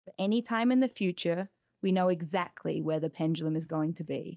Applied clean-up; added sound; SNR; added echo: neural mask model DeepFilterNet 3.